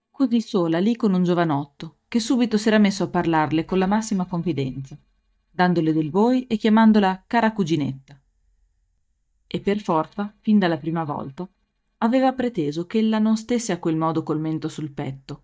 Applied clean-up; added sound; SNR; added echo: neural mask model DeepFilterNet 3.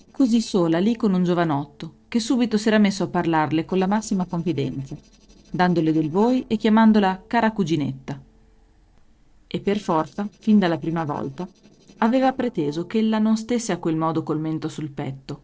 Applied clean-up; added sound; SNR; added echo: neural separator model SepFormer DNS4.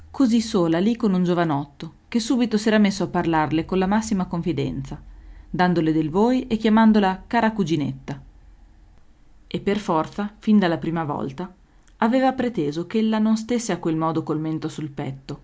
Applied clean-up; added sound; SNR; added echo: none; none; none; none.